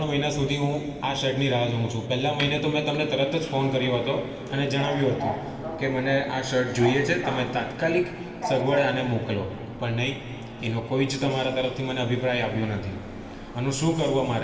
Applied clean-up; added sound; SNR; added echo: none; Subway, metro, underground; 11 dB; reverberation time 2.4 s.